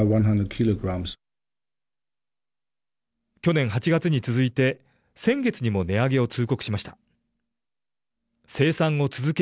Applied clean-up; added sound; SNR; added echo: none; none; none; none.